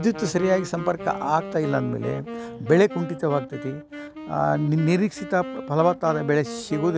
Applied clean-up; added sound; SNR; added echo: none; Wind instrument, woodwind instrument; 12 dB; none.